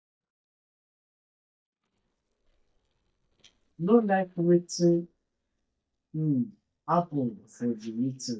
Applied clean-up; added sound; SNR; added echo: neural mask model DeepFilterNet 3.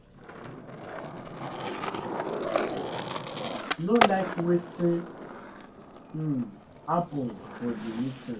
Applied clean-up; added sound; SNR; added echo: none; Skateboard; 2 dB; reverberation time 0.2 s.